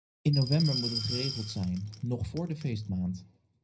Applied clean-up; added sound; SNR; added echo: none; Glass; 8 dB; reverberation time 0.4 s.